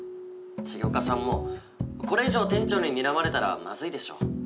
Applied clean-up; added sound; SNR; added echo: none; none; none; none.